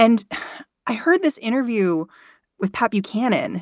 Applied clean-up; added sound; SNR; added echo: none; none; none; none.